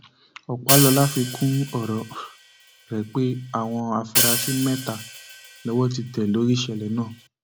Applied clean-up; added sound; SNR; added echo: none; Hi-hat; 4 dB; none.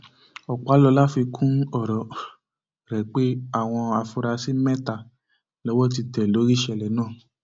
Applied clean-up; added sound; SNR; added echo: none; none; none; none.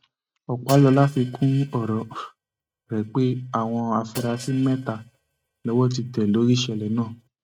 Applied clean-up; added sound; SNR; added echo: neural mask model RNNoise.